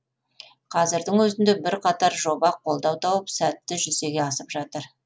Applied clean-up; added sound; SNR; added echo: none; none; none; none.